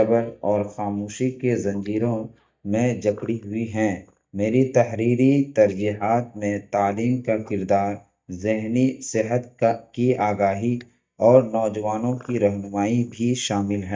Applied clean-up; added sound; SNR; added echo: neural mask model DeepFilterNet 3.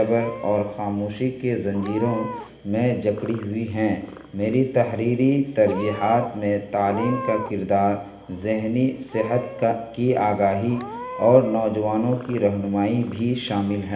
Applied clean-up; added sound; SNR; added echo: none; Meow / Purr; 16 dB; reverberation time 1.0 s.